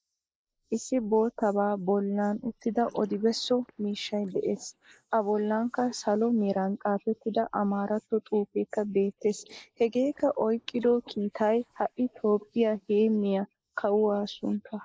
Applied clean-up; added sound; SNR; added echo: neural mask model Resemble Enhance denoiser.